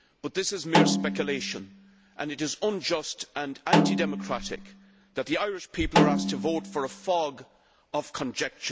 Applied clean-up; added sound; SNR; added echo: none; Snare drum; -2 dB; none.